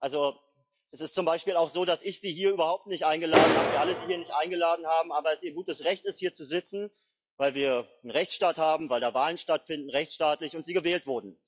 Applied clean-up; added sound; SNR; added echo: classical method log-MMSE.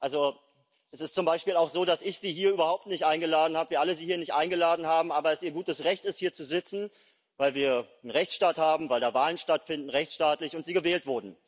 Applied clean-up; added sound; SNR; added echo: none; none; none; none.